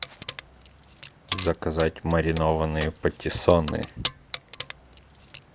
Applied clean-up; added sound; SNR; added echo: none; Keys jangling; 13 dB; none.